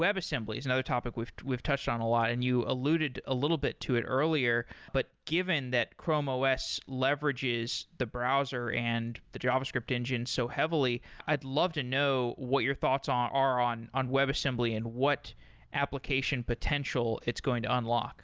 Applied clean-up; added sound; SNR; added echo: none; none; none; none.